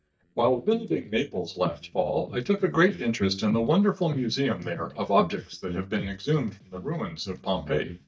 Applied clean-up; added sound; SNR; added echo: neural mask model DeepFilterNet 3.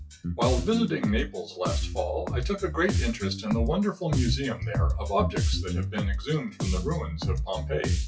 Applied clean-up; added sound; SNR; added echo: classical method WPE with log-MMSE.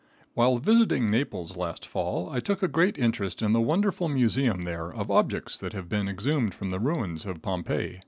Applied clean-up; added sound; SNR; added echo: none; none; none; none.